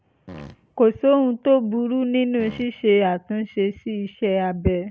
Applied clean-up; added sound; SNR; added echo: none; Fart; 19 dB; none.